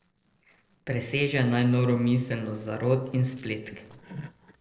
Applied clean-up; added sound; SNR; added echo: neural separator model SepFormer DNS4.